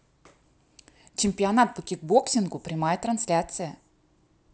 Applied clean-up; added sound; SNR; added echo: none; none; none; none.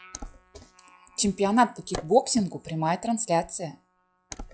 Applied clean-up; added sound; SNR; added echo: classical method log-MMSE.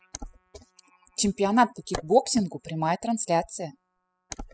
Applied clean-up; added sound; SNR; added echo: classical method spectral subtraction.